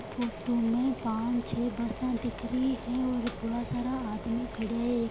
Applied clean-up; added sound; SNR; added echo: none; Boiling; 10 dB; none.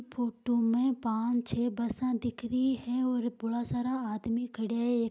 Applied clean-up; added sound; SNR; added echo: none; none; none; none.